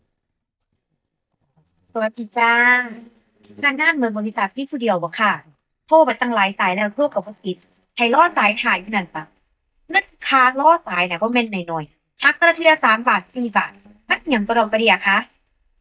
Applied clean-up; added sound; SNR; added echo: neural mask model DeepFilterNet 3.